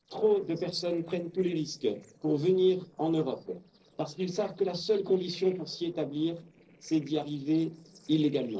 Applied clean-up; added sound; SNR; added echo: neural separator model SepFormer DNS4.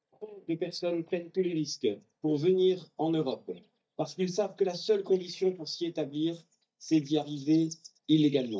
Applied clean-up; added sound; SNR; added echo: neural mask model DeepFilterNet 3.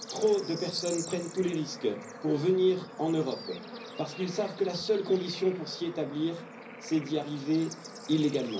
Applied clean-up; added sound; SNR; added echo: none; Bird / Insect / Frog; 13 dB; reverberation time 0.5 s.